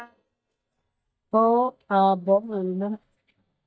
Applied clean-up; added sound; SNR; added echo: neural mask model DeepFilterNet 3.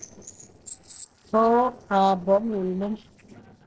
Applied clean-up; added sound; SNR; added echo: neural separator model SepFormer DNS4.